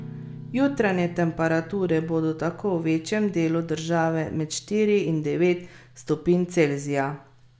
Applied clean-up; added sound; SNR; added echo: none; Guitar; 20 dB; none.